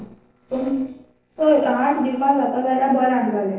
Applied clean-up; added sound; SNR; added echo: neural separator model SepFormer DNS4.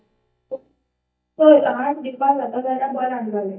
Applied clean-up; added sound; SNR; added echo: neural mask model DeepFilterNet 3.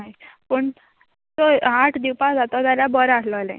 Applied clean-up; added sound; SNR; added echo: none; none; none; none.